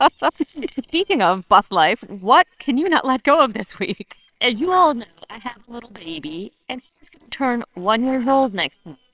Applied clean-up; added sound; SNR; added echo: neural separator model SepFormer WHAMR!.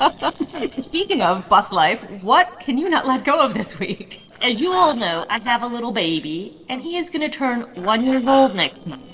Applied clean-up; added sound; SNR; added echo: neural separator model SepFormer DNS4.